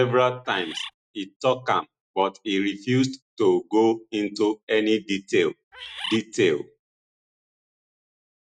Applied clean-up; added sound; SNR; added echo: neural mask model RNNoise.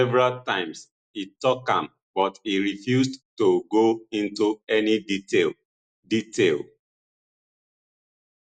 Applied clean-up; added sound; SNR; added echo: none; none; none; none.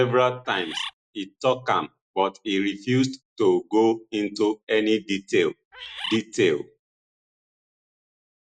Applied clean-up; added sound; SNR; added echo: neural mask model Resemble Enhance denoiser.